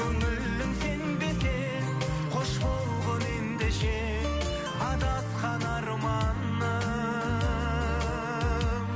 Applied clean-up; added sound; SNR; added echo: none; none; none; none.